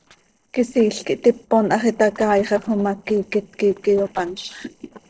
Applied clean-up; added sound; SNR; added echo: neural separator model SepFormer DNS4.